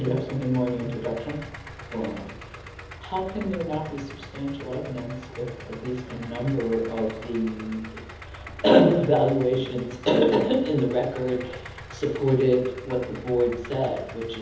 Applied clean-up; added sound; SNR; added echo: none; Idling; 15 dB; reverberation time 1.3 s.